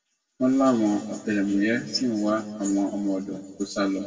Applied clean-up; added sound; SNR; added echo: none; none; none; reverberation time 1.6 s.